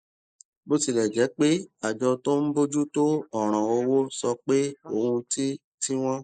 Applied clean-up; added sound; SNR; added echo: neural mask model Resemble Enhance denoiser.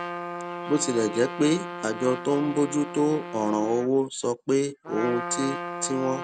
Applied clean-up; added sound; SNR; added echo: none; Trumpet; 9 dB; none.